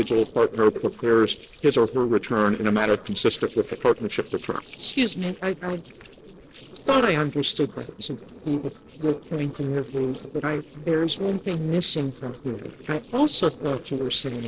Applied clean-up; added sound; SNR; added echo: neural separator model SepFormer DNS4.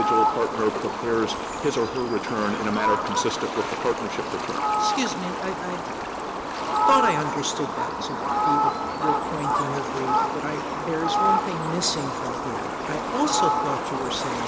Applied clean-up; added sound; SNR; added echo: none; Fowl; -3 dB; none.